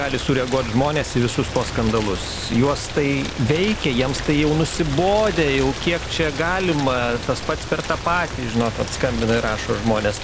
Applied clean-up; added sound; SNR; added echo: none; Rain; 8 dB; none.